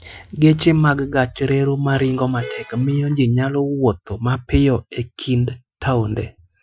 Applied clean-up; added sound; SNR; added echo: classical method Wiener filter.